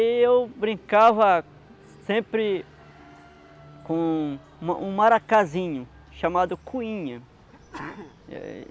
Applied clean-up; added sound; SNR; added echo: none; Sneeze; 17 dB; none.